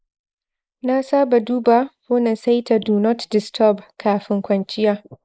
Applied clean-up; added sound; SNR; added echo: neural mask model Resemble Enhance denoiser.